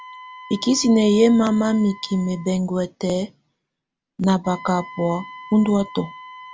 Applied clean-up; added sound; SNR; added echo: none; Wind instrument, woodwind instrument; 19 dB; none.